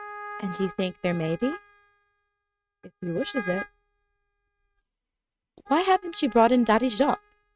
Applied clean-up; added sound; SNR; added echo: neural mask model RNNoise.